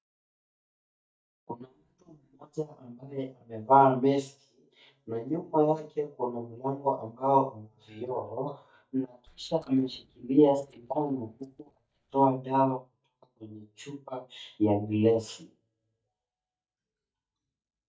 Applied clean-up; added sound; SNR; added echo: neural mask model DeepFilterNet 3.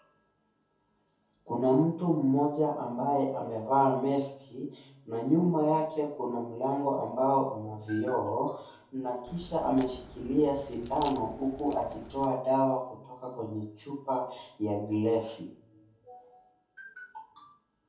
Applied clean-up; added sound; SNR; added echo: none; Crack; 15 dB; reverberation time 0.6 s.